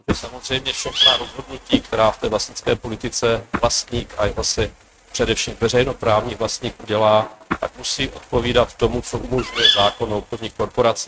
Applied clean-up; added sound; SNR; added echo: neural mask model RNNoise.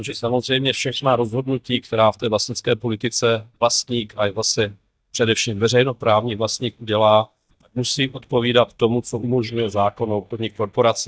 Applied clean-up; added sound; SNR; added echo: neural mask model DeepFilterNet 3.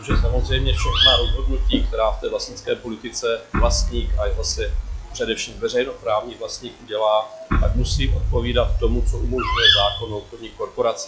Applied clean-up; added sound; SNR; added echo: classical method log-MMSE.